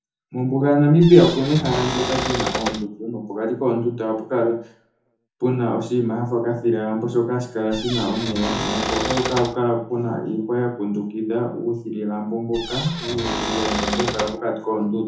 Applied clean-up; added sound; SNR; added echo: none; Cupboard open or close / Door; 5 dB; reverberation time 0.6 s.